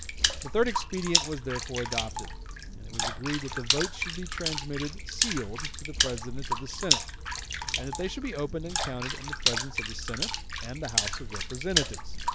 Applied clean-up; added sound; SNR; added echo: none; Water / Splash, splatter; -4 dB; none.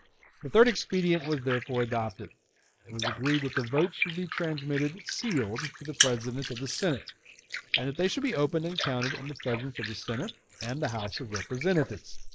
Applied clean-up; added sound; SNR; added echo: neural mask model Resemble Enhance denoiser.